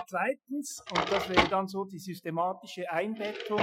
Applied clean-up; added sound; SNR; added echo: classical method Wiener filter.